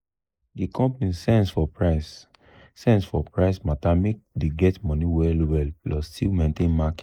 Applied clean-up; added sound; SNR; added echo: neural mask model Resemble Enhance denoiser.